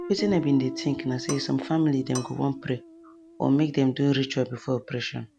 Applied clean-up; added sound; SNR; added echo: none; Guitar + Cutlery, silverware / Dishes, pots, and pans; 14 dB; none.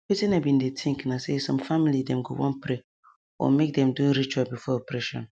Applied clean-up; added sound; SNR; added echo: none; none; none; none.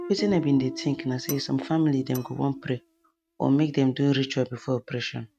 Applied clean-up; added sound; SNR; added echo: neural mask model RNNoise.